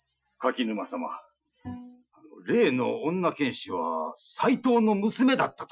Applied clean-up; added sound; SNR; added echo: classical method Wiener filter.